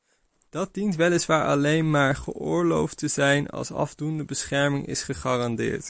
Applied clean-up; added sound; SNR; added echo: none; none; none; none.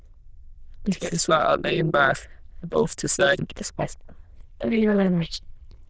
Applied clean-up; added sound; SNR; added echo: neural diffusion model UNIVERSE++.